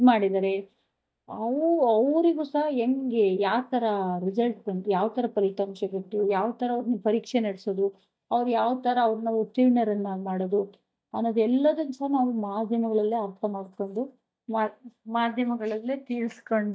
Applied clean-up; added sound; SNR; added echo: neural mask model DeepFilterNet 3.